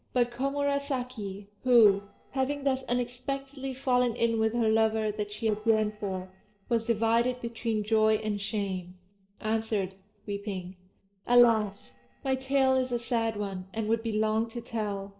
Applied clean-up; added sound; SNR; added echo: neural separator model SepFormer DNS4.